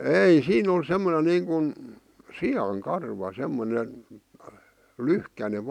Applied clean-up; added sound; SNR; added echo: none; none; none; none.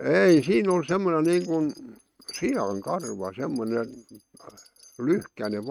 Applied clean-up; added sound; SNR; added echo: neural mask model RNNoise.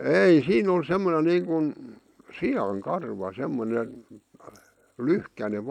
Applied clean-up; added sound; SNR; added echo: neural mask model Resemble Enhance denoiser.